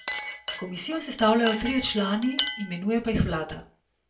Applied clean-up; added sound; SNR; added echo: none; Chink, clink; 10 dB; reverberation time 0.3 s.